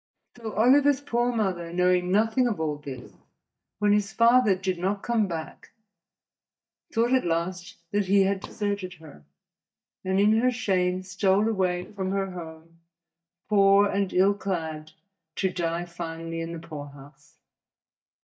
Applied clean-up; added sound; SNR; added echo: neural mask model DeepFilterNet 3.